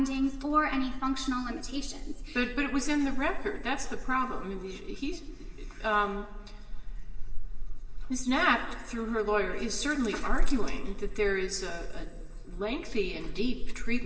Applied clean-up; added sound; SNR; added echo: none; none; none; reverberation time 1.9 s.